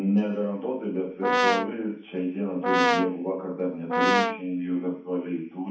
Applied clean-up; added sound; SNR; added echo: none; Brass instrument; -3 dB; reverberation time 0.7 s.